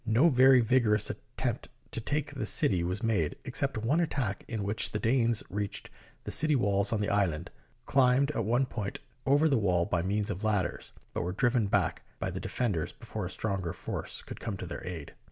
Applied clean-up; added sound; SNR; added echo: none; none; none; none.